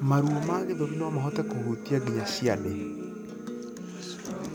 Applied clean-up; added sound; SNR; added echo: none; Acoustic guitar; 5 dB; none.